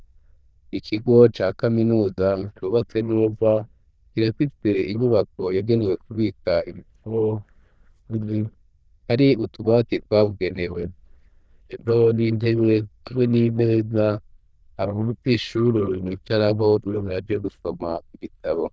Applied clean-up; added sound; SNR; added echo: neural diffusion model UNIVERSE++.